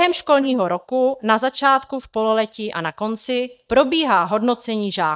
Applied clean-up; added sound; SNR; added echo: neural mask model DeepFilterNet 3.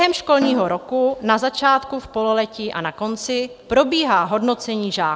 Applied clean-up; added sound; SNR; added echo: none; Snare drum; 14 dB; none.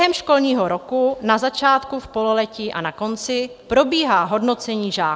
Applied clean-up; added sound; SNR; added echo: none; none; none; none.